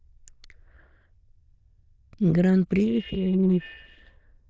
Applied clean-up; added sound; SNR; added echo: neural diffusion model UNIVERSE++.